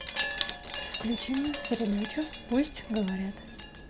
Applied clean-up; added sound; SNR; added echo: none; Wind chime; 0 dB; none.